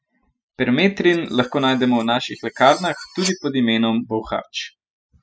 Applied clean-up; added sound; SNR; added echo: classical method spectral subtraction.